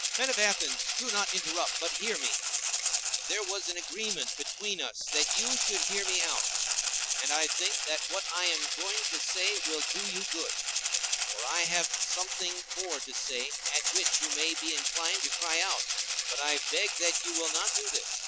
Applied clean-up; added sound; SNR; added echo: none; Rattle (instrument); -3 dB; none.